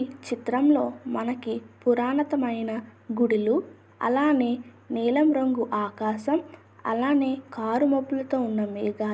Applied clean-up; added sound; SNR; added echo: none; none; none; none.